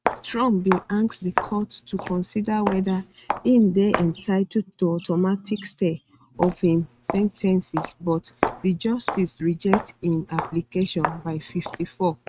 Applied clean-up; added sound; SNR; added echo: neural mask model RNNoise.